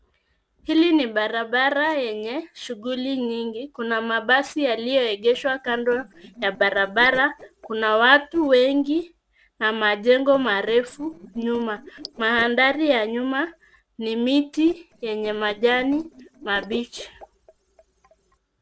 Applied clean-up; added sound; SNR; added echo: neural separator model SepFormer DNS4.